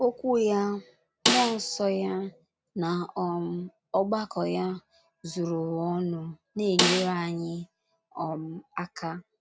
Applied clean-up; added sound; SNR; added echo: none; Snare drum; -1 dB; none.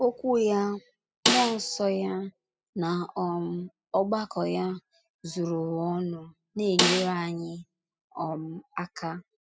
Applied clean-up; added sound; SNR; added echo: classical method spectral subtraction.